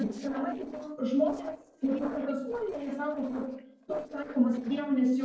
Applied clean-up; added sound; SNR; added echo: neural separator model SepFormer DNS4.